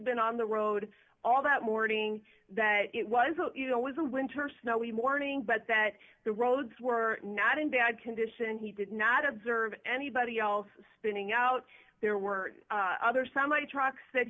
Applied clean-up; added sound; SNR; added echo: none; none; none; none.